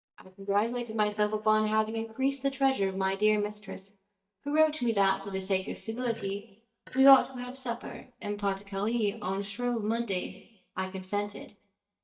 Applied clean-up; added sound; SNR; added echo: neural mask model DeepFilterNet 3.